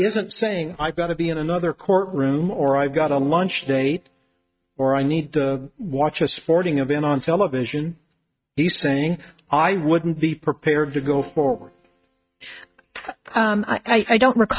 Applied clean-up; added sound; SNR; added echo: neural mask model RNNoise.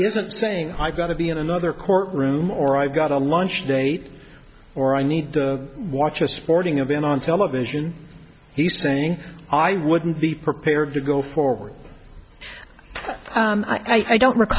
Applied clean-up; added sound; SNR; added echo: none; none; none; none.